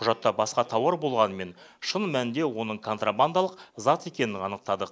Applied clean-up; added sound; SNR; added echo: none; none; none; none.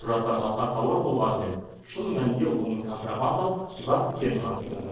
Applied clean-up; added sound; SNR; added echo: neural separator model SepFormer DNS4.